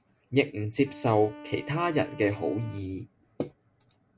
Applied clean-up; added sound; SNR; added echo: none; Wind instrument, woodwind instrument; 18 dB; none.